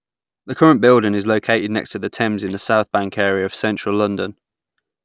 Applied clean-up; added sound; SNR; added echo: neural separator model SepFormer DNS4.